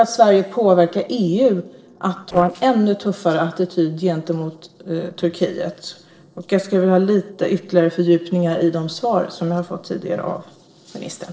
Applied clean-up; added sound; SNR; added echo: neural separator model SepFormer DNS4.